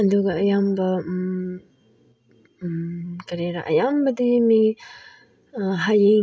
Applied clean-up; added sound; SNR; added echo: none; none; none; none.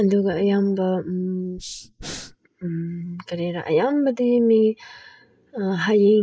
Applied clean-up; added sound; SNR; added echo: neural mask model Resemble Enhance denoiser.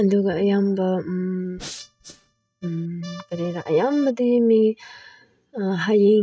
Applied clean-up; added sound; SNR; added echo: neural mask model RNNoise.